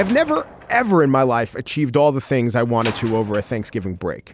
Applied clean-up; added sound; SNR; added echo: none; Slam; 18 dB; none.